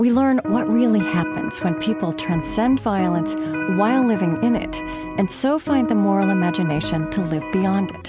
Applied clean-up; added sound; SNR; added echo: none; Electric guitar; 6 dB; none.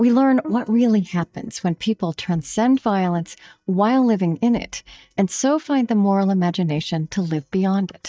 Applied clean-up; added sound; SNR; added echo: neural mask model DeepFilterNet 3.